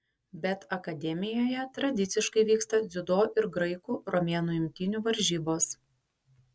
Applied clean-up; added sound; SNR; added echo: none; none; none; none.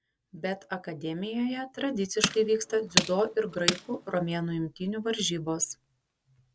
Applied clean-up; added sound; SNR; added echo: none; Tools; 1 dB; none.